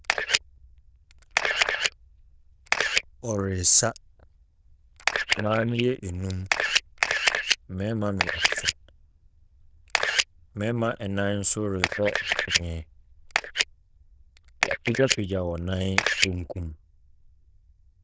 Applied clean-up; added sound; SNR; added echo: neural diffusion model UNIVERSE++.